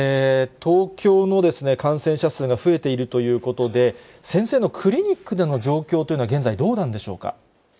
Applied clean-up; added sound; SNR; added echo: neural mask model Resemble Enhance denoiser.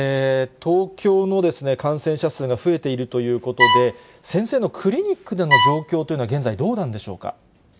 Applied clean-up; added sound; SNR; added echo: none; Bowed string instrument; -2 dB; none.